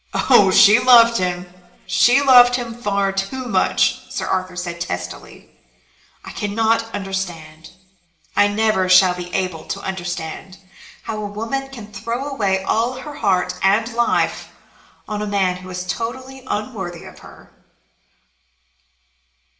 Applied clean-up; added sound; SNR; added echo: none; none; none; reverberation time 0.8 s.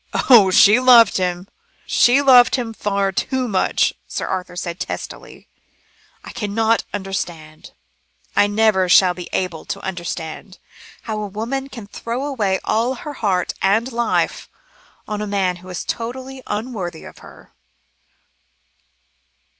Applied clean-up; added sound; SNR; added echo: none; none; none; none.